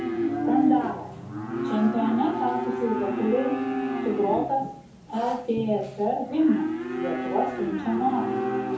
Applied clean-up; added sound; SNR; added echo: none; Livestock, farm animals, working animals; 2 dB; reverberation time 0.5 s.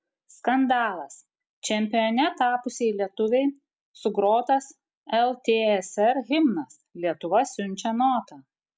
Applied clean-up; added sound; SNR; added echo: none; none; none; none.